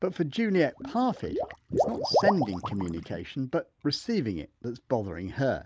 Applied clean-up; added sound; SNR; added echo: neural mask model Resemble Enhance denoiser.